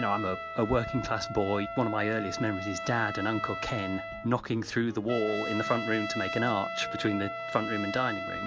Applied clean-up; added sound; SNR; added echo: none; Trumpet; 6 dB; none.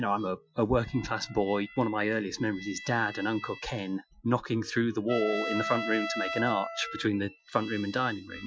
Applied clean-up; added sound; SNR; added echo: classical method Wiener filter.